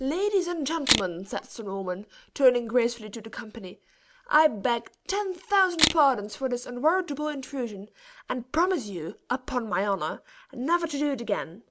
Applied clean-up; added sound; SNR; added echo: none; Camera; 0 dB; none.